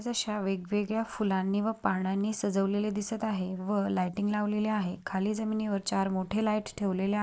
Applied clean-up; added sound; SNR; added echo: neural mask model Resemble Enhance denoiser.